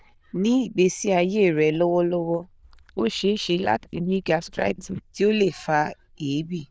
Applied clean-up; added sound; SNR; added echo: neural diffusion model UNIVERSE++.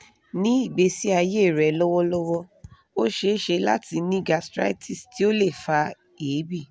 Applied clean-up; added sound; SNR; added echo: none; none; none; none.